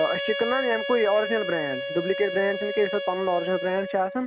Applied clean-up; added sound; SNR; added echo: none; Wind instrument, woodwind instrument; 6 dB; none.